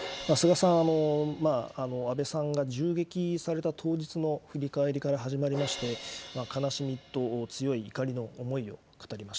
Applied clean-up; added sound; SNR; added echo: none; Crash cymbal; 18 dB; none.